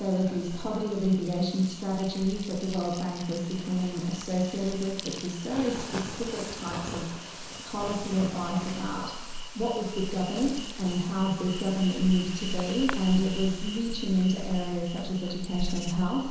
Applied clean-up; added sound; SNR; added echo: none; Insect; 8 dB; reverberation time 1.0 s.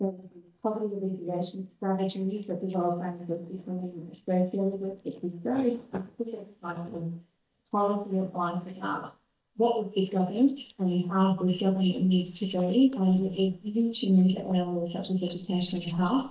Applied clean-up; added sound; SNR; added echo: neural mask model DeepFilterNet 3.